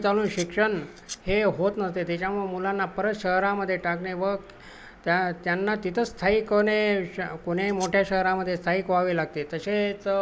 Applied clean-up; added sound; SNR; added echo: none; Domestic sounds, home sounds; 17 dB; none.